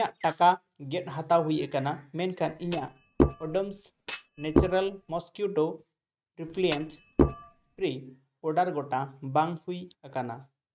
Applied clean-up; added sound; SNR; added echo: neural mask model RNNoise.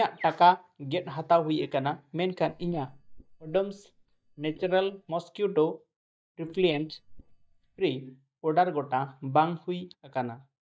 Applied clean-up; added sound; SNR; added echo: neural mask model DeepFilterNet 3.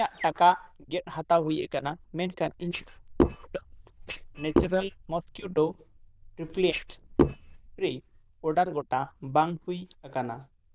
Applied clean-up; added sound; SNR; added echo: neural diffusion model UNIVERSE++.